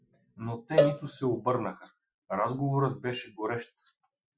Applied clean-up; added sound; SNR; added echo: classical method Wiener filter.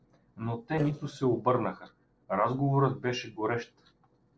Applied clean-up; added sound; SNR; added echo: neural separator model SepFormer DNS4.